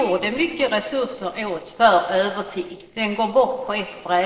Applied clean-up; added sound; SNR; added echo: neural separator model SepFormer DNS4.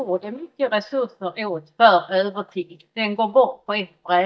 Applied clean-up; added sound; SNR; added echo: neural mask model DeepFilterNet 3.